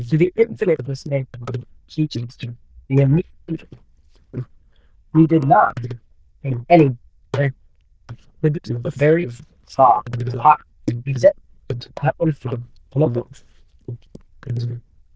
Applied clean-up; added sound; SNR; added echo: neural diffusion model UNIVERSE++.